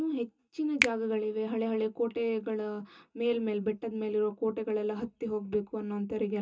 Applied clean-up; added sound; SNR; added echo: none; Finger snapping; 6 dB; reverberation time 0.2 s.